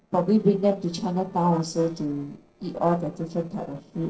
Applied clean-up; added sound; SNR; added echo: neural separator model SepFormer DNS4.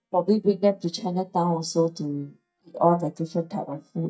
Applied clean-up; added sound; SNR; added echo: neural mask model DeepFilterNet 3.